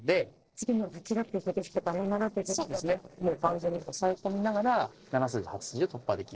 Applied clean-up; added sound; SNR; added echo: neural separator model SepFormer DNS4.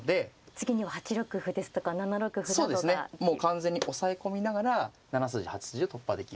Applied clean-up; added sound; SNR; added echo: none; none; none; none.